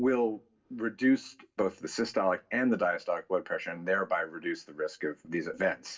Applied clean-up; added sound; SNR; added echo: none; none; none; reverberation time 0.1 s.